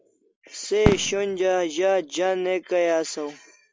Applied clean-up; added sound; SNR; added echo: none; Fireworks; 7 dB; none.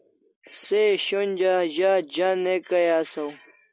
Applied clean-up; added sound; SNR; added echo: none; none; none; none.